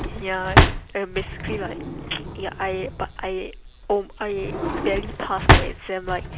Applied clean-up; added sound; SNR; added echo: none; Drawer open or close; -5 dB; none.